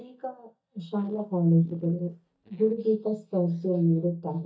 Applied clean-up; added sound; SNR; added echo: neural mask model DeepFilterNet 3.